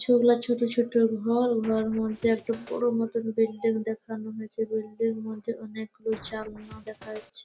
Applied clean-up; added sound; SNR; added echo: none; Scratching (performance technique); 20 dB; none.